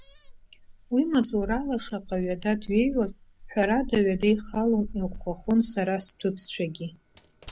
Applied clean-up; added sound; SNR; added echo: none; Keys jangling; 15 dB; none.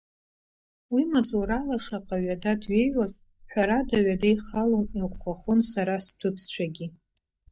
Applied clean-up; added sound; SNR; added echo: neural mask model DeepFilterNet 3.